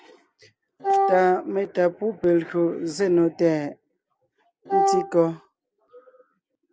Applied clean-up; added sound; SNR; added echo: none; Wind instrument, woodwind instrument; -1 dB; none.